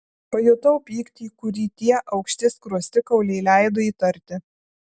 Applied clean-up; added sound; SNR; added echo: none; none; none; none.